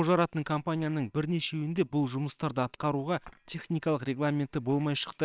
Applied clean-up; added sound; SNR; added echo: neural separator model SepFormer WHAMR!.